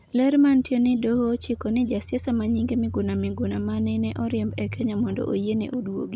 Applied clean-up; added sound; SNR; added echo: none; none; none; none.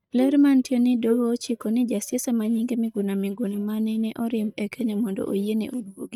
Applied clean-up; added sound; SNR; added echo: neural mask model DeepFilterNet 3.